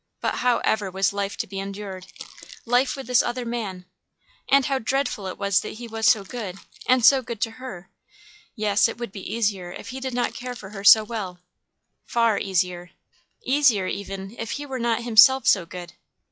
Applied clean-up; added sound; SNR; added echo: classical method log-MMSE.